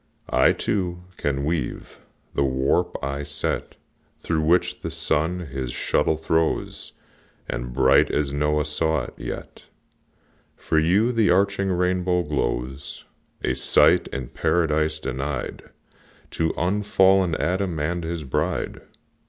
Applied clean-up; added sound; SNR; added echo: none; none; none; none.